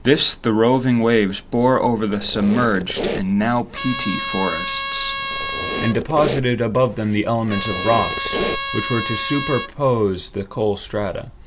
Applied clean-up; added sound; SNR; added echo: none; Trumpet + Squeak; 6 dB; none.